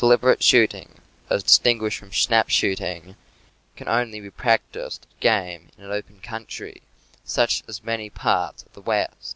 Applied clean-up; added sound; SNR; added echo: none; none; none; none.